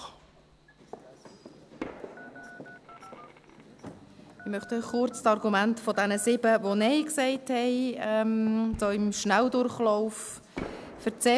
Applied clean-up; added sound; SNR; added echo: none; Fireworks + Telephone; 19 dB; none.